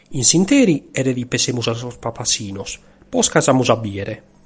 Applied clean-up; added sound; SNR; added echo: none; none; none; none.